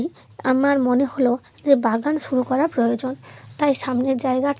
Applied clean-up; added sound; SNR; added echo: none; none; none; none.